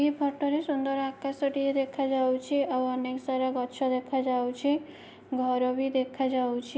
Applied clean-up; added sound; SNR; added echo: none; none; none; none.